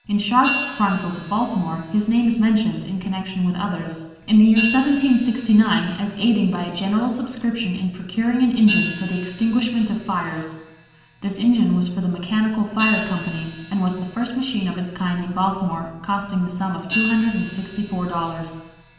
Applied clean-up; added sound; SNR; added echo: none; Hi-hat; 12 dB; reverberation time 1.1 s.